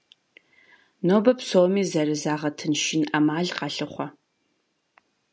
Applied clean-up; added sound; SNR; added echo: none; none; none; none.